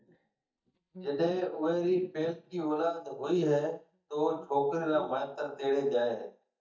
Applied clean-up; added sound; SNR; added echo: neural mask model DeepFilterNet 3.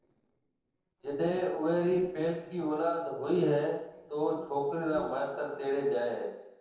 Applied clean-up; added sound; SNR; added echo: neural separator model SepFormer DNS4.